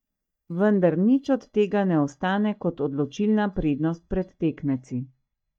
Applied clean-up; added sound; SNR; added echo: neural mask model DeepFilterNet 3.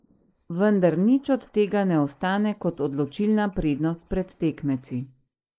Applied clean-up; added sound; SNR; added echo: neural mask model Resemble Enhance denoiser.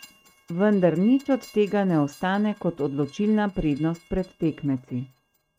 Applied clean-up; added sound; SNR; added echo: neural mask model RNNoise.